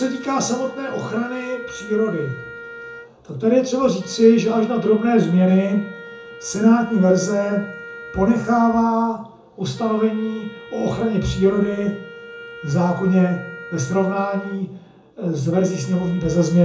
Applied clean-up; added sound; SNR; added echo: none; Wind instrument, woodwind instrument; 17 dB; reverberation time 0.6 s.